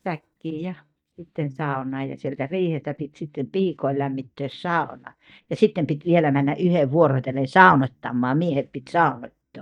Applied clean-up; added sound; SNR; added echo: neural mask model DeepFilterNet 3.